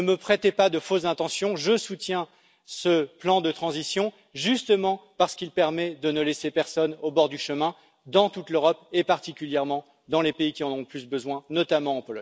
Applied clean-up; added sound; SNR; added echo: none; none; none; none.